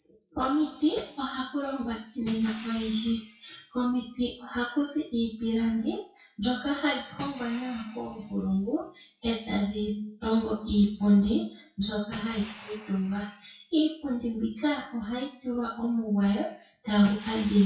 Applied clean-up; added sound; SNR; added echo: classical method WPE with log-MMSE.